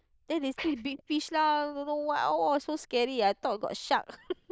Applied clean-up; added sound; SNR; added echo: neural diffusion model UNIVERSE++.